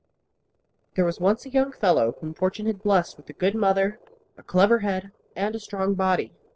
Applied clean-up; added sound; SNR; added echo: neural separator model SepFormer DNS4.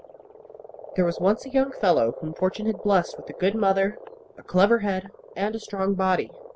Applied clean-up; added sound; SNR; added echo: none; Frog; 16 dB; none.